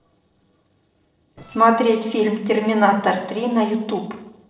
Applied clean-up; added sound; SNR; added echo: neural separator model SepFormer DNS4.